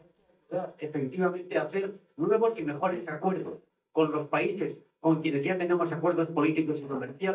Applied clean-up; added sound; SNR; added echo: neural mask model DeepFilterNet 3.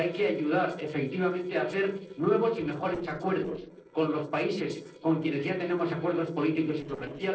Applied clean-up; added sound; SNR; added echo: neural separator model SepFormer DNS4.